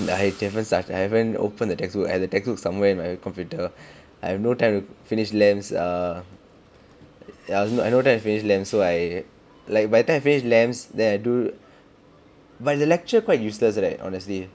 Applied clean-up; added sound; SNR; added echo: none; none; none; none.